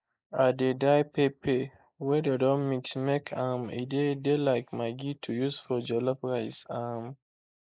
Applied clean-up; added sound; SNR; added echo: neural mask model Resemble Enhance denoiser.